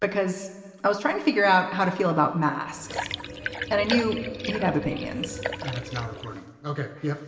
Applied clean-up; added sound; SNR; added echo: none; Liquid; 7 dB; reverberation time 2.0 s.